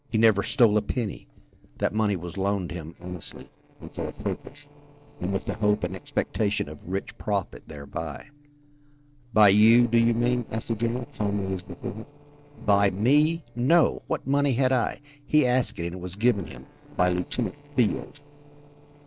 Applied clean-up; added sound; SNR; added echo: neural separator model SepFormer DNS4.